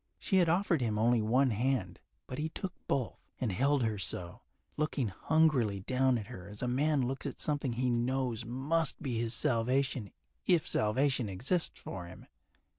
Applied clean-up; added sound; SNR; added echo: none; none; none; none.